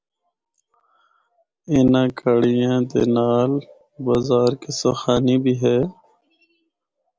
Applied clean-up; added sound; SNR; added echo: none; none; none; none.